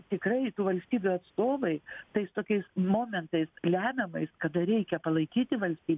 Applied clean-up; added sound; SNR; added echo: none; none; none; none.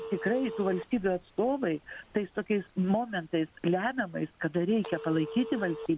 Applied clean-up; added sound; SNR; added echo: none; Telephone; 14 dB; none.